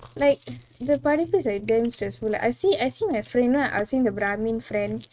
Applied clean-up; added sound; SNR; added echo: neural mask model RNNoise.